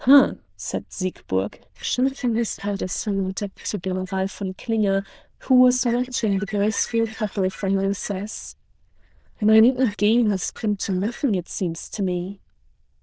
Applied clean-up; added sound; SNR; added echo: neural diffusion model UNIVERSE++.